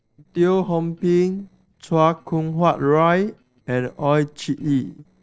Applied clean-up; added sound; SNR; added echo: neural separator model SepFormer DNS4.